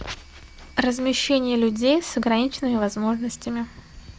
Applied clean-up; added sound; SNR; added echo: none; none; none; none.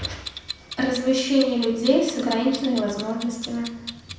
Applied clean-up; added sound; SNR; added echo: none; Clock; 13 dB; reverberation time 0.8 s.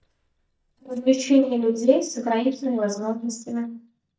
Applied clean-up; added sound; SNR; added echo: neural mask model DeepFilterNet 3.